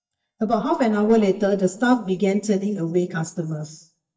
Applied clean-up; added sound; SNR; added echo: neural mask model DeepFilterNet 3.